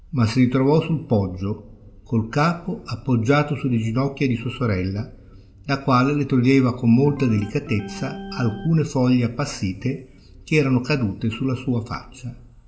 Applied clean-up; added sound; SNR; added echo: none; Organ; 16 dB; reverberation time 0.9 s.